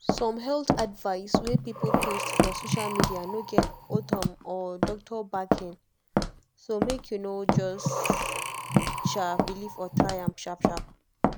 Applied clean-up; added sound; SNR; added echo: none; Walk, footsteps + Breathing; -5 dB; none.